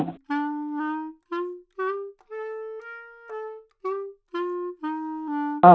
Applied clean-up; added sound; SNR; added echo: none; Wind instrument, woodwind instrument; 6 dB; none.